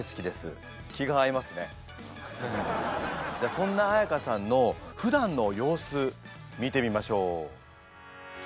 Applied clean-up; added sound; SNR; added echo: none; none; none; none.